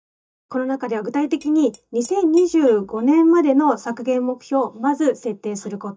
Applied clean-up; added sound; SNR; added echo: neural mask model DeepFilterNet 3.